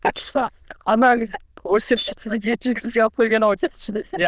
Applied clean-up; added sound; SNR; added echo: neural diffusion model UNIVERSE++.